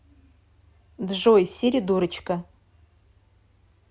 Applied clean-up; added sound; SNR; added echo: none; none; none; none.